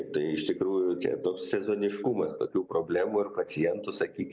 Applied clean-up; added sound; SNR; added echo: none; none; none; none.